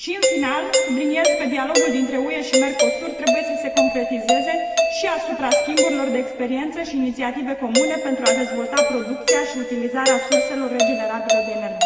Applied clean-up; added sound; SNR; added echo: none; Doorbell; -2 dB; reverberation time 2.3 s.